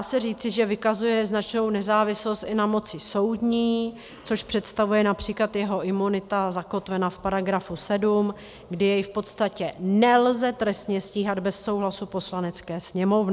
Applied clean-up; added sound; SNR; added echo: none; none; none; none.